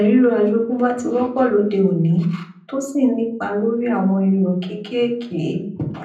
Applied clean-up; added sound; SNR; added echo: none; none; none; reverberation time 0.6 s.